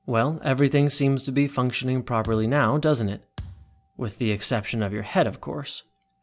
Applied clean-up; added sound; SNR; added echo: none; Thump, thud; 18 dB; none.